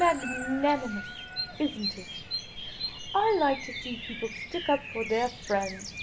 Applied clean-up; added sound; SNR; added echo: none; Bird vocalization, bird call, bird song; 8 dB; none.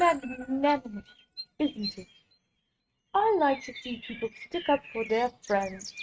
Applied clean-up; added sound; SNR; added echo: neural mask model RNNoise.